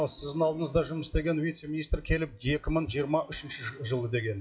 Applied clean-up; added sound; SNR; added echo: classical method WPE with log-MMSE.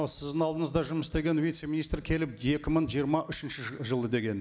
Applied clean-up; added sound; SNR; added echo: none; none; none; none.